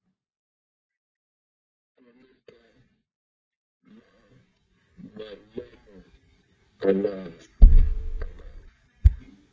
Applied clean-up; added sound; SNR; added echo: neural mask model DeepFilterNet 3.